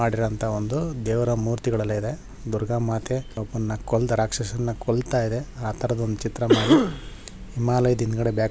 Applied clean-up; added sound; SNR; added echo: none; Cough; -2 dB; none.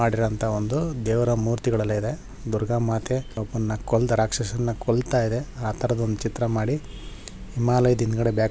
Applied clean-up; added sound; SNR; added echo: none; none; none; none.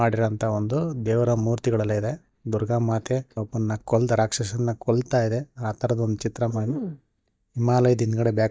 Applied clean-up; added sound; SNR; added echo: neural mask model DeepFilterNet 3.